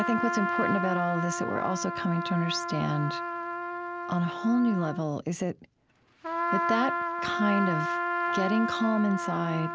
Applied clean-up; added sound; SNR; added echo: none; Trumpet; 2 dB; none.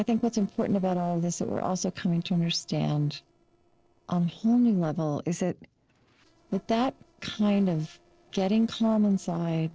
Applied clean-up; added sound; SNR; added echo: neural separator model SepFormer DNS4.